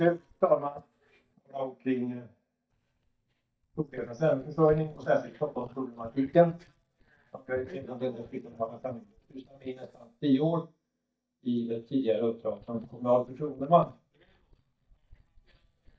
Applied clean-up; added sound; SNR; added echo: neural mask model DeepFilterNet 3.